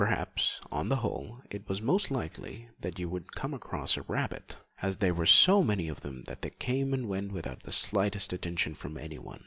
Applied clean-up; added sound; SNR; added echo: none; none; none; none.